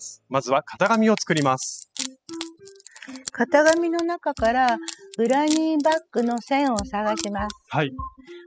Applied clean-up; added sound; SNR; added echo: classical method spectral subtraction.